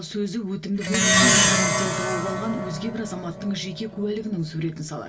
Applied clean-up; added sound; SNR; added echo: none; Plucked string instrument; -4 dB; reverberation time 0.1 s.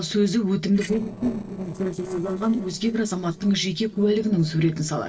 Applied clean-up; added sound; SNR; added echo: neural separator model SepFormer DNS4.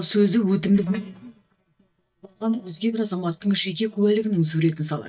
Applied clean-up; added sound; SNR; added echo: neural mask model DeepFilterNet 3.